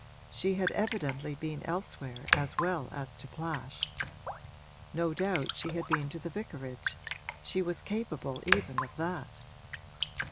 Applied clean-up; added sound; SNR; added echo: none; Raindrop; 2 dB; none.